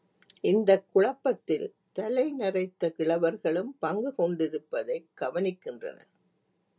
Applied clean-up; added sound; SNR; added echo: none; none; none; none.